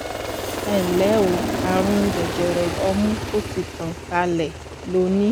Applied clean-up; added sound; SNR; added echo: none; Aircraft; 4 dB; none.